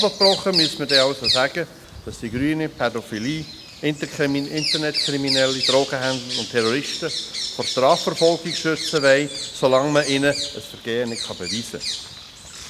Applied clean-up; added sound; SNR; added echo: none; Bird vocalization, bird call, bird song; 5 dB; none.